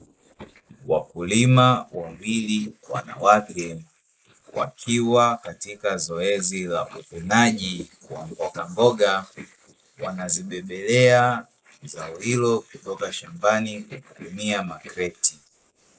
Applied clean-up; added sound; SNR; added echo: neural mask model Resemble Enhance denoiser.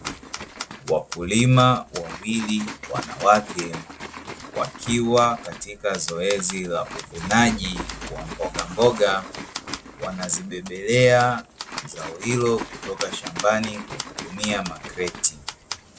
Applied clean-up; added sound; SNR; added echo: none; Typewriter + Liquid; 12 dB; none.